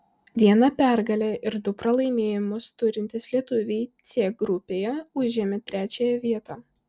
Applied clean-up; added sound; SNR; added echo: none; none; none; none.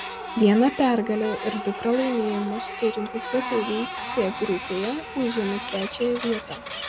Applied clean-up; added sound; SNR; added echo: none; Printer; 7 dB; none.